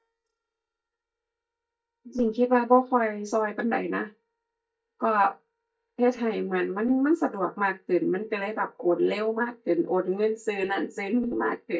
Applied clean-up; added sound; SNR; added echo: neural mask model DeepFilterNet 3.